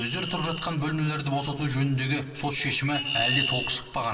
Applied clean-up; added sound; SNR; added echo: none; Chirp, tweet; 7 dB; reverberation time 2.5 s.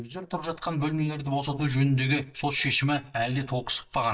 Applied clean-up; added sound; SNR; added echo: neural mask model DeepFilterNet 3.